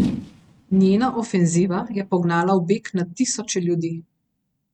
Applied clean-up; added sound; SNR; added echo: neural mask model RNNoise.